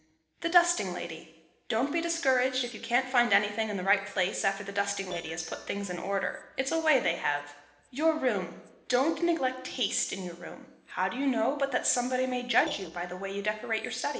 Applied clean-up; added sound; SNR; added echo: neural separator model SepFormer DNS4.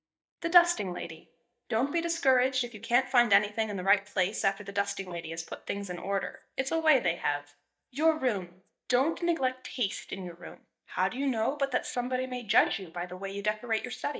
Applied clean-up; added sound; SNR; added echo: neural mask model DeepFilterNet 3.